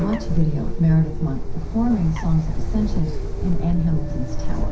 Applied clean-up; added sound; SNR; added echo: none; Bird; 0 dB; reverberation time 0.3 s.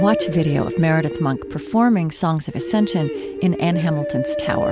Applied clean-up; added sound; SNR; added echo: none; none; none; none.